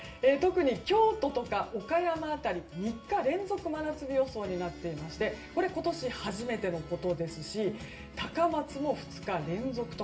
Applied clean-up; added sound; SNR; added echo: none; none; none; reverberation time 0.4 s.